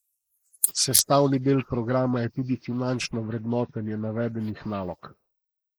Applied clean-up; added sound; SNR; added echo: neural mask model Resemble Enhance denoiser.